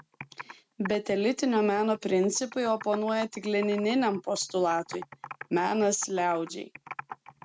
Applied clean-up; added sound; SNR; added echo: none; Computer keyboard; 17 dB; none.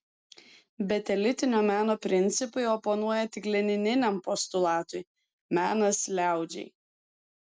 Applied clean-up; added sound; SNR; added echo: none; none; none; none.